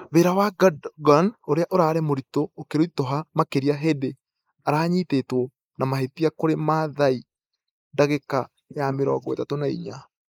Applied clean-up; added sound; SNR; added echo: neural mask model Resemble Enhance denoiser.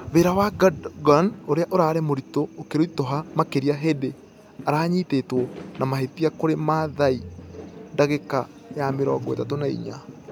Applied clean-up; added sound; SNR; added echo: none; Fireworks; 20 dB; none.